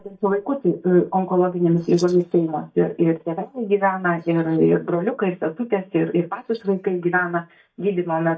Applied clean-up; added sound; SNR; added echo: neural mask model DeepFilterNet 3.